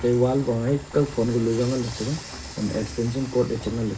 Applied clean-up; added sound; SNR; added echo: none; Frying (food) / Dishes, pots, and pans; 14 dB; reverberation time 0.2 s.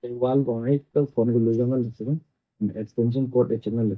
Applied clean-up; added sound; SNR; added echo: neural mask model DeepFilterNet 3.